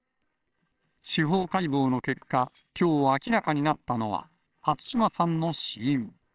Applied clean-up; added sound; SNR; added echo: neural separator model SepFormer WHAMR!.